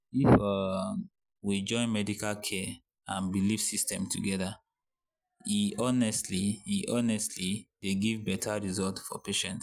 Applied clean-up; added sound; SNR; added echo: none; none; none; none.